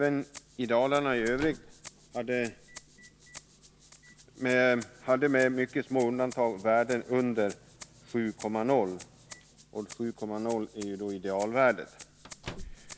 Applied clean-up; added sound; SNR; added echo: none; Microwave oven + Rattle (instrument); 19 dB; none.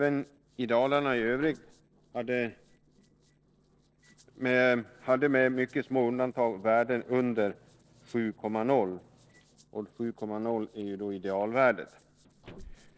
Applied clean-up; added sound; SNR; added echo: neural separator model SepFormer DNS4.